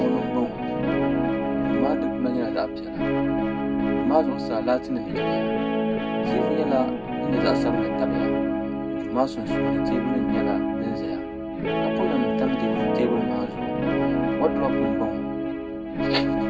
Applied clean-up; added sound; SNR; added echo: none; Guitar; -5 dB; reverberation time 0.3 s.